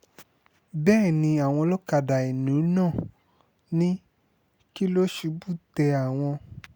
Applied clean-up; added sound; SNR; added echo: none; none; none; none.